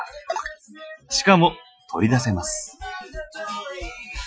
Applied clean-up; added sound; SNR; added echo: classical method Wiener filter.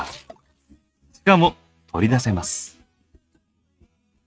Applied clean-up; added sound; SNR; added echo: neural mask model RNNoise.